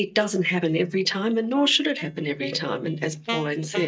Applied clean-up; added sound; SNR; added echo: neural mask model DeepFilterNet 3.